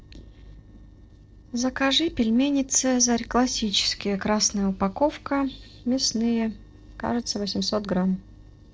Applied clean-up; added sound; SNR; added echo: neural separator model SepFormer DNS4.